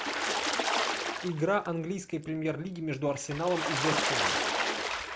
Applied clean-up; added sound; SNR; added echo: none; Water / Splash, splatter; -1 dB; none.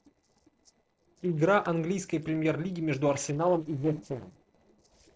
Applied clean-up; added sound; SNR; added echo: neural separator model SepFormer DNS4.